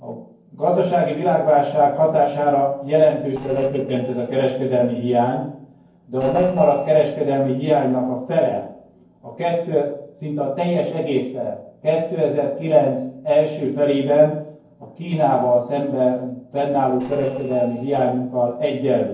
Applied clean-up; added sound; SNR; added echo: neural separator model SepFormer DNS4.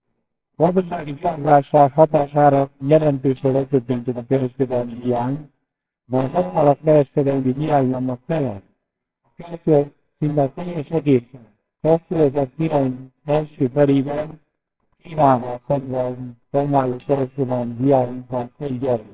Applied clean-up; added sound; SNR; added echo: neural separator model SepFormer WHAMR!.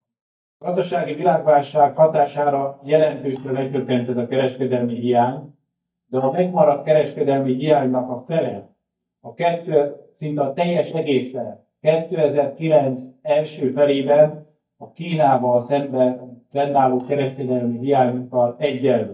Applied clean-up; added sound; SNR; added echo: neural mask model DeepFilterNet 3.